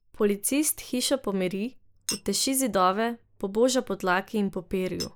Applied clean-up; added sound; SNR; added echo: neural mask model Resemble Enhance denoiser.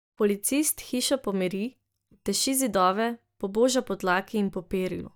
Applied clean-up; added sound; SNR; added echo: neural mask model DeepFilterNet 3.